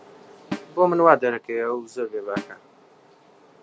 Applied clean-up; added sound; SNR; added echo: none; Snare drum; 14 dB; none.